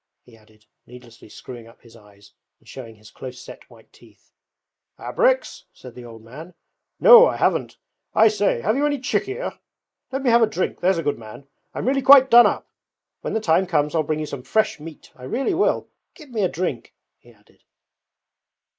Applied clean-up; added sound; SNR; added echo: neural mask model Resemble Enhance denoiser.